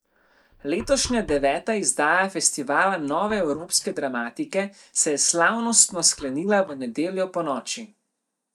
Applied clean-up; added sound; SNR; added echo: neural mask model DeepFilterNet 3.